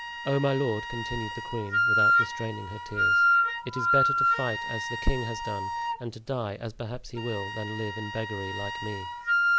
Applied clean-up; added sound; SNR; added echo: none; Wind instrument, woodwind instrument; -4 dB; none.